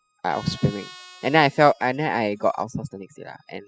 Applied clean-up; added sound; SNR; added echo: classical method spectral subtraction.